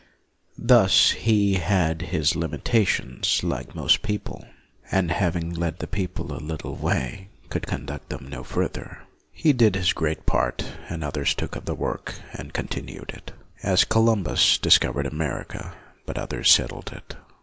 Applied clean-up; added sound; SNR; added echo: none; none; none; none.